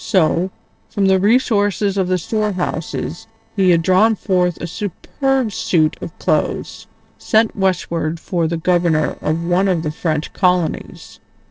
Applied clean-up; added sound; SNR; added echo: neural separator model SepFormer DNS4.